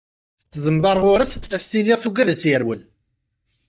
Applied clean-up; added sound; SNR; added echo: neural mask model DeepFilterNet 3.